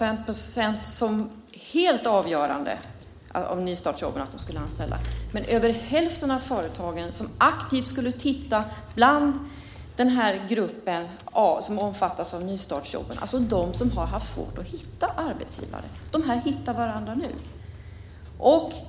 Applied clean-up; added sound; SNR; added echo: none; Engine / Car; 13 dB; none.